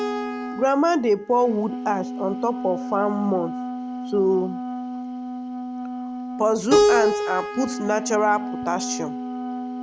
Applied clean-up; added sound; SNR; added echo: none; Wind instrument, woodwind instrument + Keyboard (musical); 3 dB; none.